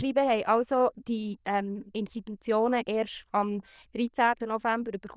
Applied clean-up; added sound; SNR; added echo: neural diffusion model UNIVERSE++.